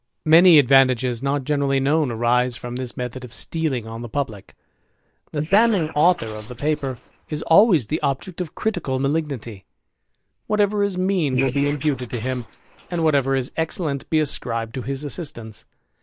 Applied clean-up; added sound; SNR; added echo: neural mask model Resemble Enhance denoiser.